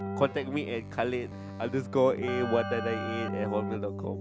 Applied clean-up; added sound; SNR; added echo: none; Keyboard (musical); 5 dB; none.